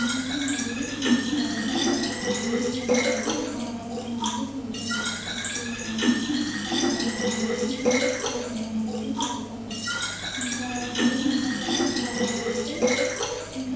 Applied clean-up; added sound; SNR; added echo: none; Fill (with liquid); -5 dB; reverberation time 1.1 s.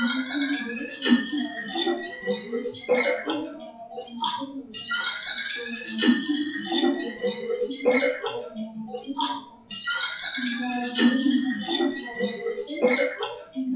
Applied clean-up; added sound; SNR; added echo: classical method WPE with log-MMSE.